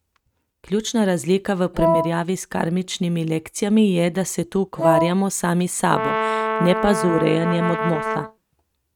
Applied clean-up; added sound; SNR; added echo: neural mask model RNNoise.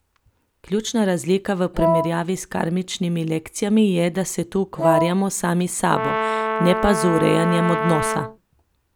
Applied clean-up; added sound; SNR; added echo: none; Brass instrument + Wind instrument, woodwind instrument; 2 dB; none.